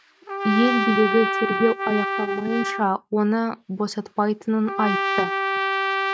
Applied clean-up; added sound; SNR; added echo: neural mask model RNNoise.